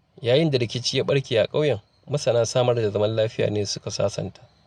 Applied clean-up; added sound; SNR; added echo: none; none; none; none.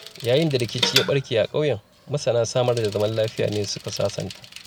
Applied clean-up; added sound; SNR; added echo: none; Bicycle; 9 dB; none.